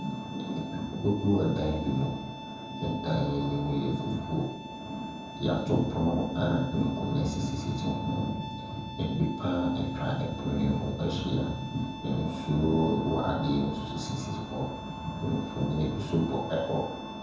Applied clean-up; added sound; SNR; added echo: none; Bowed string instrument; 14 dB; reverberation time 0.9 s.